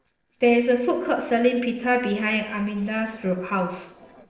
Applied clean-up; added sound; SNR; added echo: neural separator model SepFormer DNS4.